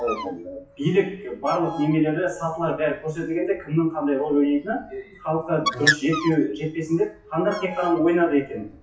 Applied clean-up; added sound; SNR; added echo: classical method WPE with log-MMSE.